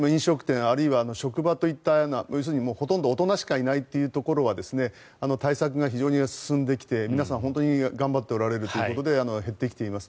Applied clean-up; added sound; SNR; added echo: none; none; none; none.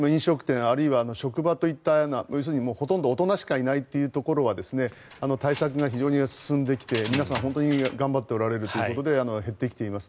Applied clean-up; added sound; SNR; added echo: none; Keys jangling; 15 dB; none.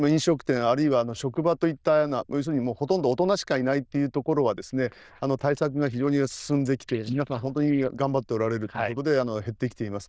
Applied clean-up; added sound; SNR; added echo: neural diffusion model UNIVERSE++.